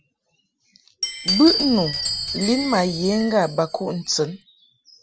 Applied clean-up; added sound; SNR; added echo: none; Glass; 5 dB; none.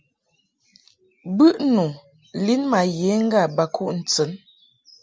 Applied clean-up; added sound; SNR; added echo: none; none; none; none.